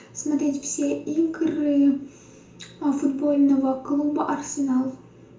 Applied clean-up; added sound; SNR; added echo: none; none; none; reverberation time 0.6 s.